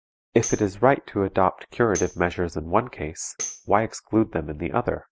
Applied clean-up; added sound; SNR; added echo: neural mask model DeepFilterNet 3.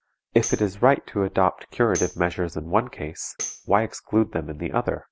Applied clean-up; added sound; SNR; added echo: none; Tambourine; 15 dB; none.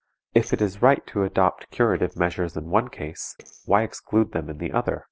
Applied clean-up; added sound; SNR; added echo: neural separator model SepFormer DNS4.